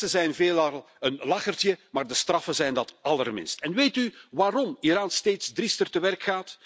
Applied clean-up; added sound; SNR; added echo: none; none; none; none.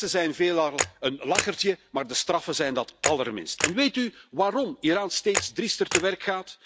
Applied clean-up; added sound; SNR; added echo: none; Camera; 7 dB; none.